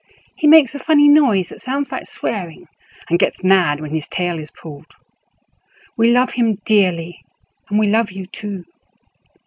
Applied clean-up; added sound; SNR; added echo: none; none; none; none.